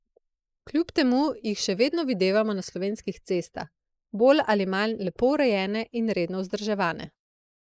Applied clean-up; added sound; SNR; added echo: neural mask model Resemble Enhance denoiser.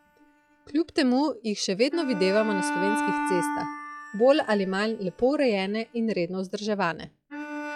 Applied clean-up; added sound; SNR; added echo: classical method log-MMSE.